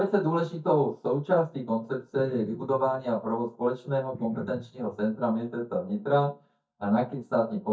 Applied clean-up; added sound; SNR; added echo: neural mask model DeepFilterNet 3.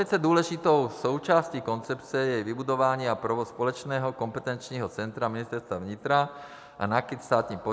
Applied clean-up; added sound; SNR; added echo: none; none; none; none.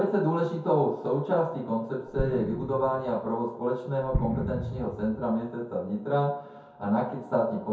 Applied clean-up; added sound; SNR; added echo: none; Explosion; 7 dB; reverberation time 0.6 s.